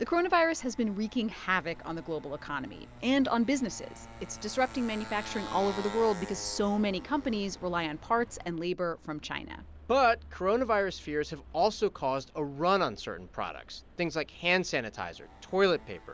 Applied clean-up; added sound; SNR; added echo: none; Motorcycle; 17 dB; none.